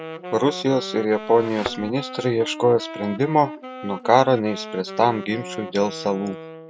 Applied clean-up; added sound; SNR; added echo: none; Wind instrument, woodwind instrument + Thump, thud; 13 dB; none.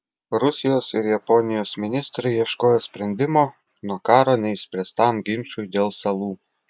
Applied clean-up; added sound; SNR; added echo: none; none; none; none.